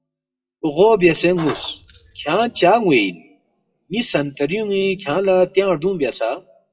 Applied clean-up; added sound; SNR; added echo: classical method WPE with log-MMSE.